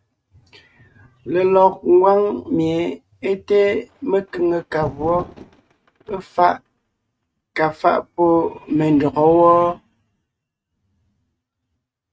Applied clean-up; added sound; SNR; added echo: neural mask model RNNoise.